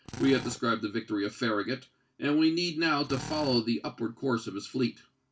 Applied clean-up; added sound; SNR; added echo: none; Drill; 17 dB; reverberation time 0.2 s.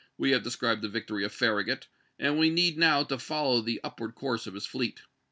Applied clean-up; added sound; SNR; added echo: none; none; none; none.